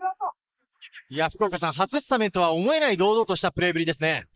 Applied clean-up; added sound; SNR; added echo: neural mask model Resemble Enhance denoiser.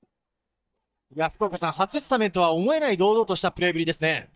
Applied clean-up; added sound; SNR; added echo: neural mask model DeepFilterNet 3.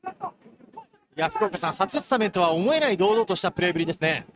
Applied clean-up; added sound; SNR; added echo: neural mask model RNNoise.